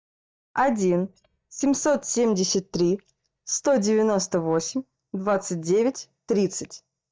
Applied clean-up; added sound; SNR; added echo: neural mask model DeepFilterNet 3.